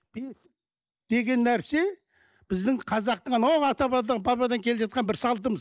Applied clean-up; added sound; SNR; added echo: neural mask model DeepFilterNet 3.